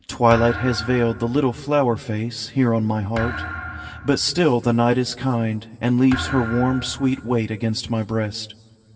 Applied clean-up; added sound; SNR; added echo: none; Thump, thud; 13 dB; reverberation time 1.8 s.